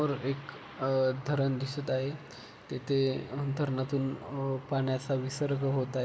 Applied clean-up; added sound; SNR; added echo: none; none; none; none.